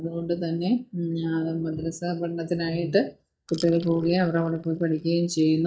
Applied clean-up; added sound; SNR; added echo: neural mask model DeepFilterNet 3.